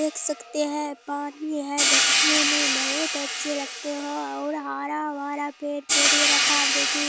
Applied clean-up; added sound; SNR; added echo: none; Hi-hat; -5 dB; none.